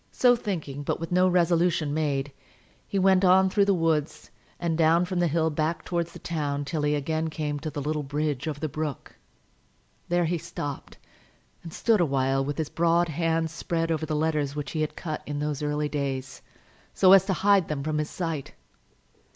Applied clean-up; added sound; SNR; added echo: none; none; none; none.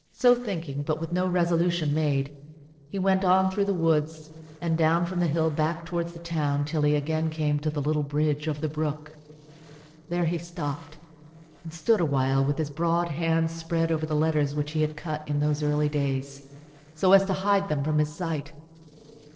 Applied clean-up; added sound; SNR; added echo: neural separator model SepFormer DNS4.